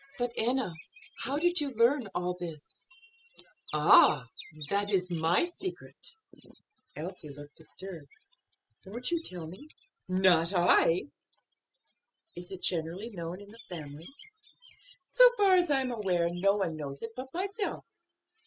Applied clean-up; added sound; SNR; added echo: classical method spectral subtraction.